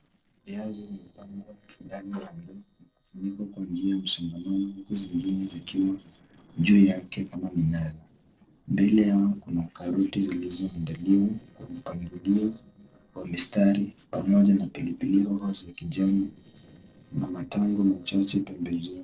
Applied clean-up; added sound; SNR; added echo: neural separator model SepFormer DNS4.